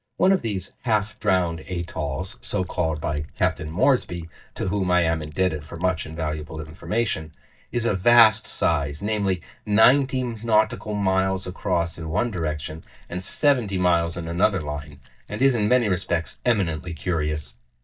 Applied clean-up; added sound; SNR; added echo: neural mask model DeepFilterNet 3.